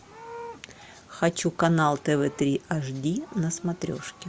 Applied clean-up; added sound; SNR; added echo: none; Livestock, farm animals, working animals; 20 dB; none.